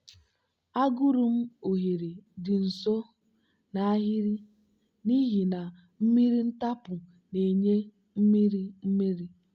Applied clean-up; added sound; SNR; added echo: none; none; none; none.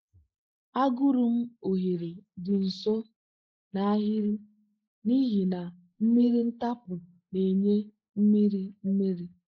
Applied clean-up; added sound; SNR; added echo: neural mask model Resemble Enhance denoiser.